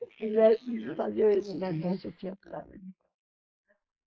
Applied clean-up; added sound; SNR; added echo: neural mask model Resemble Enhance denoiser.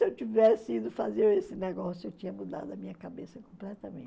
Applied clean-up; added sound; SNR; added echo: none; none; none; none.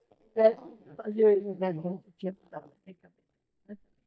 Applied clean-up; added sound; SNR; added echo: neural mask model DeepFilterNet 3.